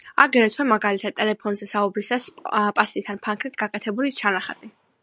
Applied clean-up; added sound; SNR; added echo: none; none; none; none.